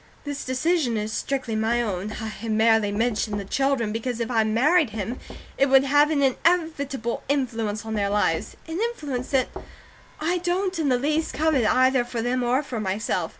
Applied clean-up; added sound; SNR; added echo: none; Knock; 19 dB; none.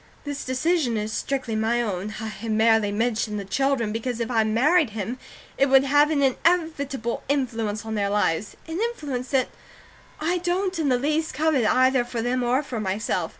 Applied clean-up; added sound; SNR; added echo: none; none; none; none.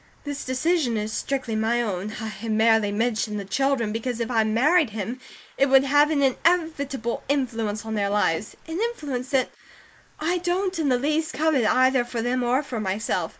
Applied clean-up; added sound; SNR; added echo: neural mask model Resemble Enhance denoiser.